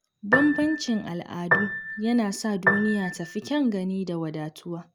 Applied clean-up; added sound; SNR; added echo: none; Piano; 2 dB; none.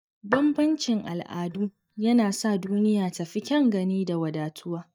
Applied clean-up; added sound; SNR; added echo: neural mask model DeepFilterNet 3.